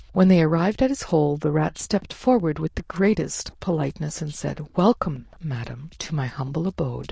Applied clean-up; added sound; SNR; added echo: neural diffusion model UNIVERSE++.